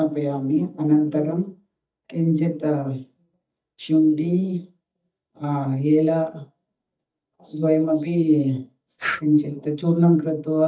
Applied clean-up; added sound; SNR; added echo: neural mask model DeepFilterNet 3.